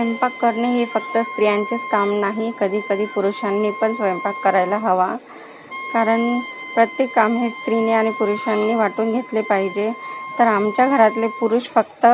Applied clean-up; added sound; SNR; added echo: none; Wind instrument, woodwind instrument; 13 dB; none.